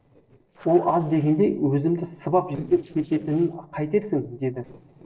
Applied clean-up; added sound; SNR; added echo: neural separator model SepFormer DNS4.